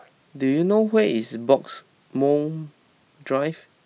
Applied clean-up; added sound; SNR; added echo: none; none; none; none.